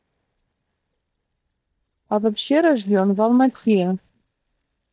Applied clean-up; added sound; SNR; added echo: neural mask model DeepFilterNet 3.